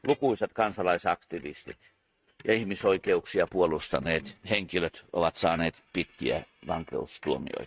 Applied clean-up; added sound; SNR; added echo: neural mask model RNNoise.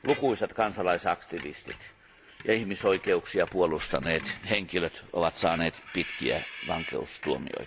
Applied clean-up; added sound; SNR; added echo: none; Screech; 14 dB; none.